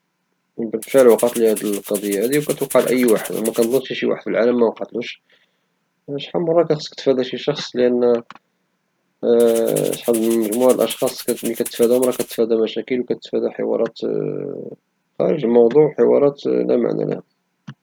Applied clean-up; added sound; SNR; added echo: none; Rattle (instrument); 14 dB; none.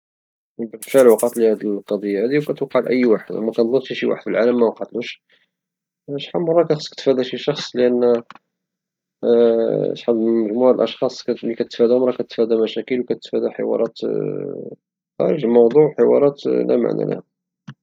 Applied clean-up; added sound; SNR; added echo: neural mask model DeepFilterNet 3.